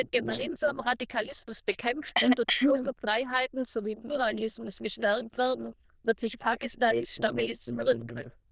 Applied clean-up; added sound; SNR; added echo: neural diffusion model UNIVERSE++.